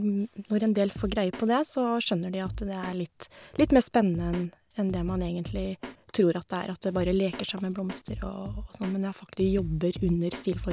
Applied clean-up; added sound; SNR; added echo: none; Drum kit; 12 dB; none.